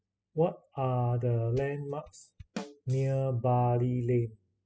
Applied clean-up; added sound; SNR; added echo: classical method spectral subtraction.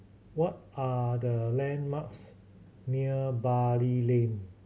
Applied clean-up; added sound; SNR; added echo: none; none; none; none.